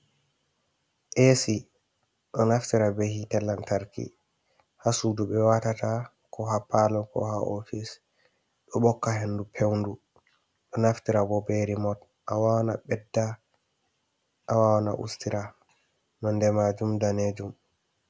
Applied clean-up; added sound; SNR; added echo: none; none; none; none.